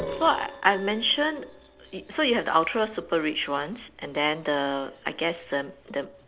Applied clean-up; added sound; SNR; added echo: neural separator model SepFormer DNS4.